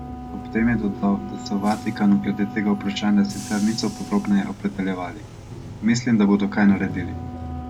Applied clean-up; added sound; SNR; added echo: none; Wind instrument, woodwind instrument + Bus / Engine; 11 dB; none.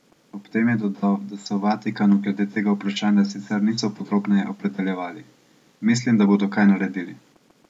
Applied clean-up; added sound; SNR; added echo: none; none; none; none.